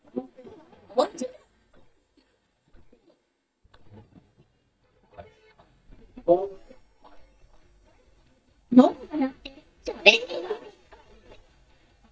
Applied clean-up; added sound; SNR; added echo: neural mask model DeepFilterNet 3.